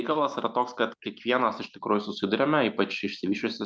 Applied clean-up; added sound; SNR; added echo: none; none; none; none.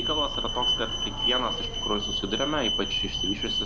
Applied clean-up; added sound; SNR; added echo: none; Alarm; -3 dB; none.